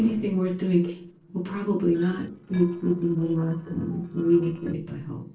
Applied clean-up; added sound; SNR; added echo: neural separator model SepFormer DNS4.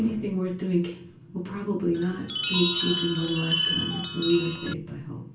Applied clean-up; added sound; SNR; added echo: none; Chime; -3 dB; reverberation time 0.3 s.